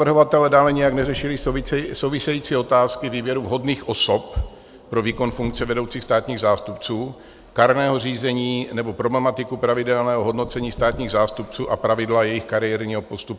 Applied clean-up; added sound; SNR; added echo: none; Knock / Wood; 19 dB; none.